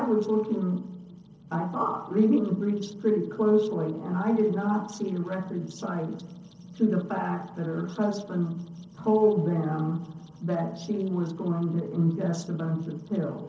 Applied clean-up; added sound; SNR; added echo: neural separator model SepFormer DNS4.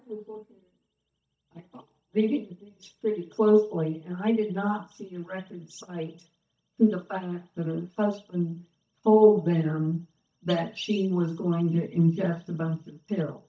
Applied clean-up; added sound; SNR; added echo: neural mask model DeepFilterNet 3.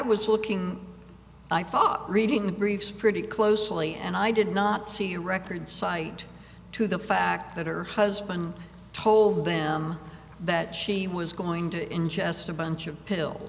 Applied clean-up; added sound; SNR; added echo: none; none; none; none.